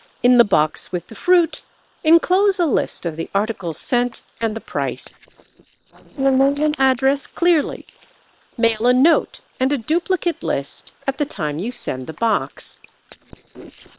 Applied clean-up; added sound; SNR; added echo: neural separator model SepFormer WHAM!.